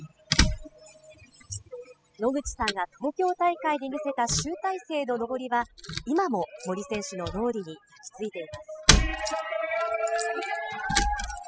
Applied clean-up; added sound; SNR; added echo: classical method spectral subtraction.